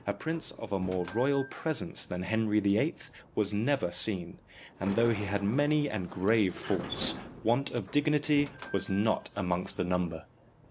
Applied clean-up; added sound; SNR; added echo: none; Sliding door; 16 dB; none.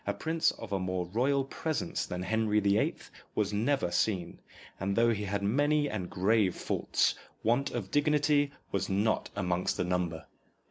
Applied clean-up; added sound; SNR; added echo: none; none; none; none.